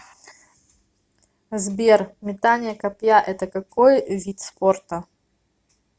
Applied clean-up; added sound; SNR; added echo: none; none; none; none.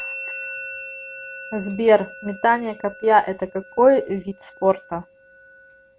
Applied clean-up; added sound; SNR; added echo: none; Musical instrument; 15 dB; none.